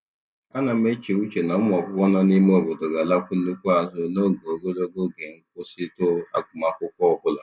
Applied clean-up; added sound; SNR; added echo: none; none; none; none.